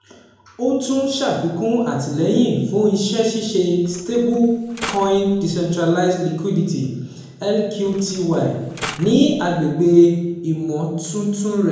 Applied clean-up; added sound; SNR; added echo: none; Mechanisms; 16 dB; reverberation time 0.8 s.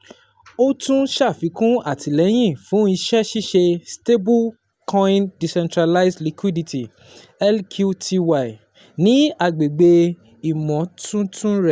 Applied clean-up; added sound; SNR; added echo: none; none; none; none.